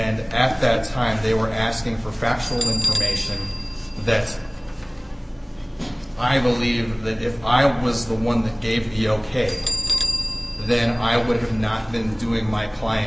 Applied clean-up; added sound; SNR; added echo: none; Bell; 9 dB; none.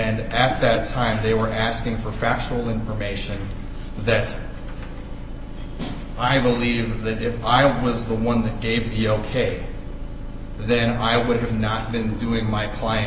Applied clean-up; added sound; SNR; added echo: none; none; none; none.